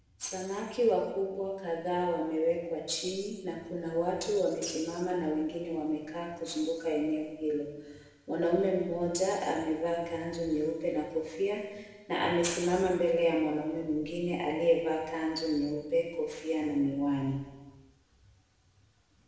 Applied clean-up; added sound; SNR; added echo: none; none; none; reverberation time 1.1 s.